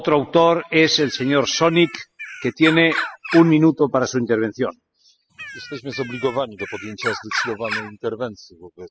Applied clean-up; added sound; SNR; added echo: classical method spectral subtraction.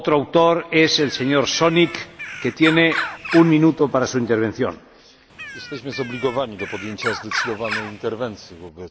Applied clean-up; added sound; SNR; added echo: none; Bird; 11 dB; none.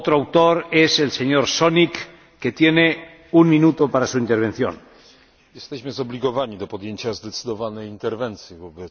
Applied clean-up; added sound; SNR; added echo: none; none; none; none.